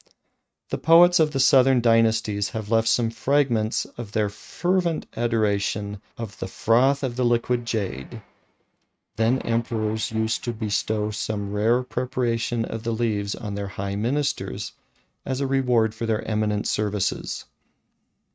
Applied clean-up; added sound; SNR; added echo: neural mask model RNNoise.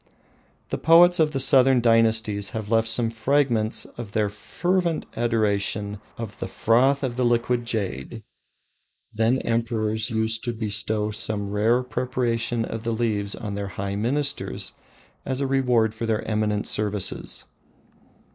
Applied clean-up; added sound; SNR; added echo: neural mask model Resemble Enhance denoiser.